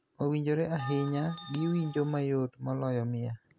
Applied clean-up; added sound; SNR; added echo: none; Bell; 14 dB; none.